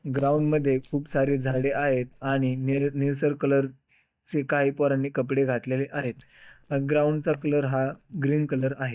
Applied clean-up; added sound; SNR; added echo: neural mask model DeepFilterNet 3.